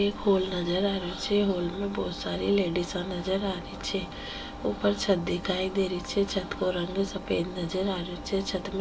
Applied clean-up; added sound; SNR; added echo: none; Engine; 12 dB; reverberation time 0.1 s.